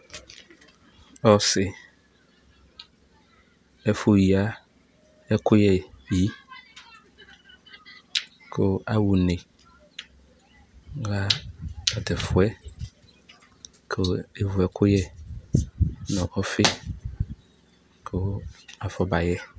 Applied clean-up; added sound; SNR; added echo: none; none; none; none.